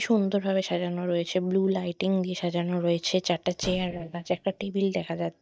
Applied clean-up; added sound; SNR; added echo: neural mask model DeepFilterNet 3.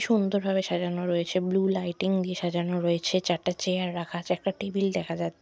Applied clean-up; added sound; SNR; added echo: none; none; none; none.